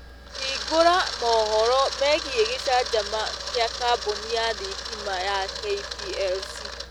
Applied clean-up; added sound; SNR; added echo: none; Camera; 7 dB; none.